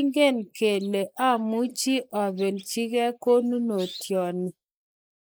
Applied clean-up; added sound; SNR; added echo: neural mask model Resemble Enhance denoiser.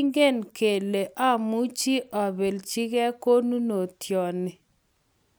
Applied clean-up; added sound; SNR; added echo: none; none; none; none.